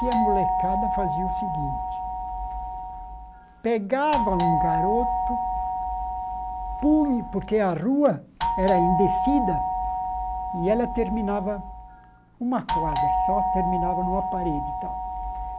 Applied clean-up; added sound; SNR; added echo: none; Doorbell; 0 dB; none.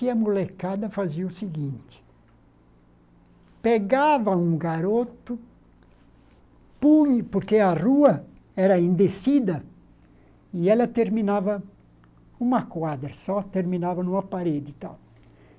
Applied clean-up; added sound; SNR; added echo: none; none; none; none.